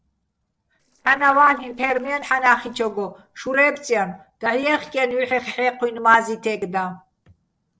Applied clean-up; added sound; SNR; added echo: neural separator model SepFormer DNS4.